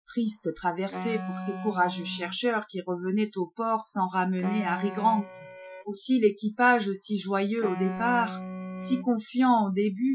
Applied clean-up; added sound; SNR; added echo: classical method Wiener filter.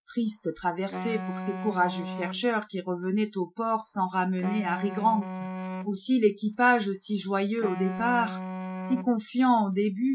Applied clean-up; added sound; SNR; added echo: neural mask model RNNoise.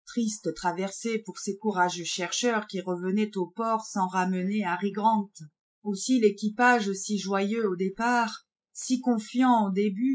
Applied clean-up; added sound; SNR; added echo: neural mask model Resemble Enhance denoiser.